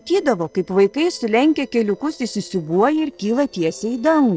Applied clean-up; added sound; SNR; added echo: neural separator model SepFormer DNS4.